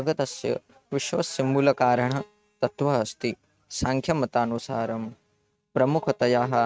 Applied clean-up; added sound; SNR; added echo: neural mask model RNNoise.